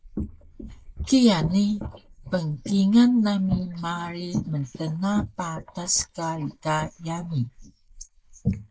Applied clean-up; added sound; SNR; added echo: neural mask model Resemble Enhance denoiser.